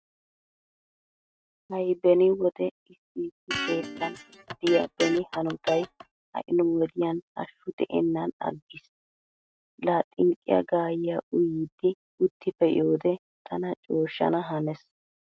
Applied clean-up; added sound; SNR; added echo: neural mask model RNNoise.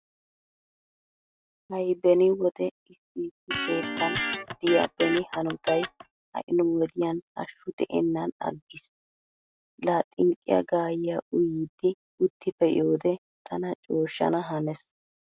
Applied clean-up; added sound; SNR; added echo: none; Electric guitar; 4 dB; none.